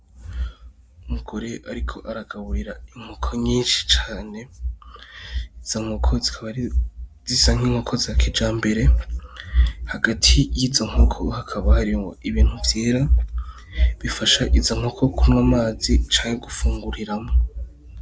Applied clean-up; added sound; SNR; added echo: none; none; none; none.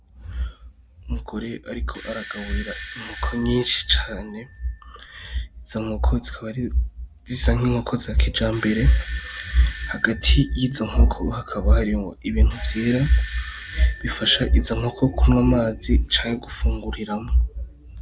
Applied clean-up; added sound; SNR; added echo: none; Bell / Doorbell; 6 dB; none.